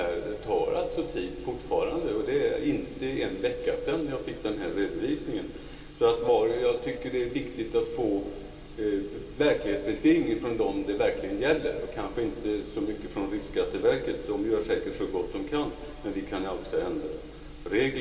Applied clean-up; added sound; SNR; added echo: none; none; none; reverberation time 2.0 s.